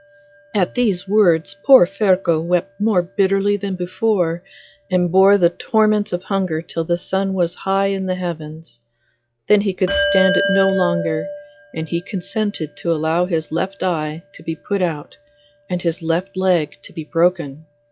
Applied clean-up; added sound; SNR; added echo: classical method log-MMSE.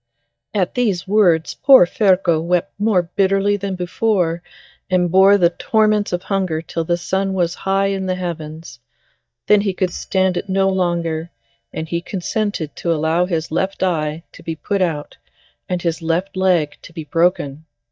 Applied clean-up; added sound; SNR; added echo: neural mask model DeepFilterNet 3.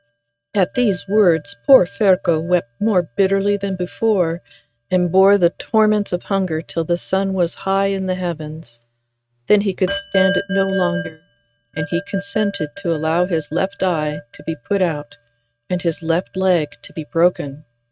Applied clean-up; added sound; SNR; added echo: neural mask model RNNoise.